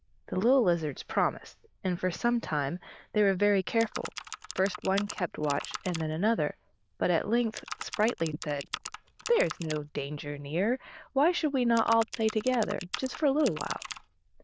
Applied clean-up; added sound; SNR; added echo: neural diffusion model UNIVERSE++.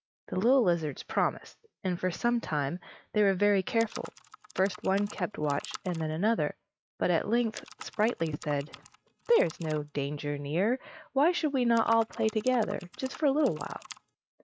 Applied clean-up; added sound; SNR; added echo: neural mask model RNNoise.